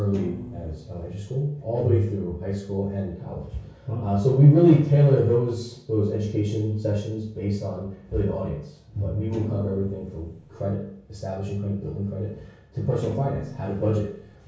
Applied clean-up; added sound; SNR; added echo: none; Thump, thud; 16 dB; reverberation time 0.6 s.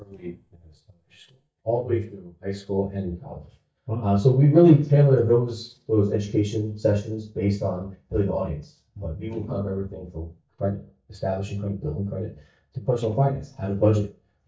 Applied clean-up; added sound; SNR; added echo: neural mask model DeepFilterNet 3.